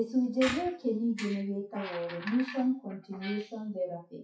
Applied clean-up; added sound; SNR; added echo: classical method WPE with log-MMSE.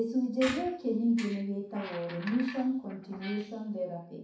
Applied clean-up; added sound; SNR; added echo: none; Squeak; 13 dB; reverberation time 0.6 s.